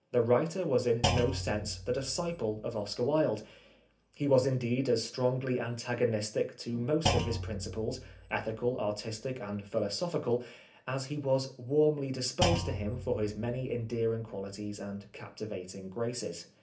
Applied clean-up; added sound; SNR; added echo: none; Thump, thud; 7 dB; reverberation time 0.3 s.